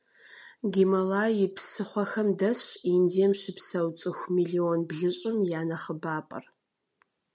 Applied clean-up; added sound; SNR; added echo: none; none; none; none.